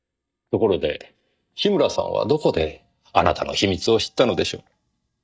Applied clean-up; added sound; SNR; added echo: neural mask model DeepFilterNet 3.